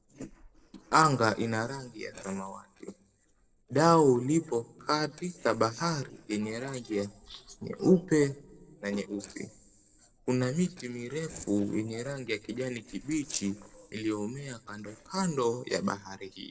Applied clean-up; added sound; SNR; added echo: neural separator model SepFormer DNS4.